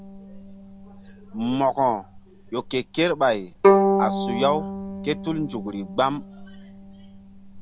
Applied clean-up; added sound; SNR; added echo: none; Bowed string instrument; 0 dB; none.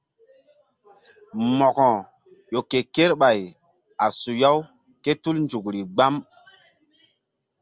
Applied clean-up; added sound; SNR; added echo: none; none; none; none.